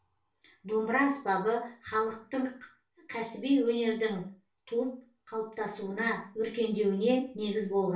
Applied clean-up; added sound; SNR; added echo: none; none; none; reverberation time 0.3 s.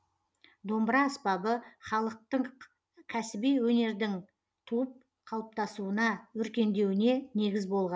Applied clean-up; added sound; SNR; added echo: none; none; none; none.